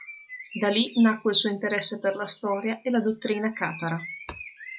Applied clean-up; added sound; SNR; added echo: classical method log-MMSE.